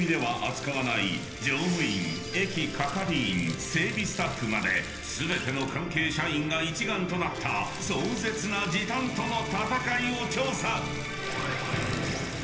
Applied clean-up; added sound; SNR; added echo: none; Water tap, faucet; 14 dB; reverberation time 0.8 s.